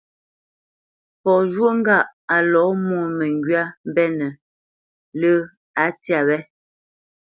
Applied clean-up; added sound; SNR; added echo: none; none; none; none.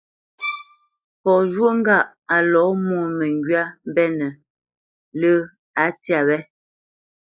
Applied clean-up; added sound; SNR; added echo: classical method log-MMSE.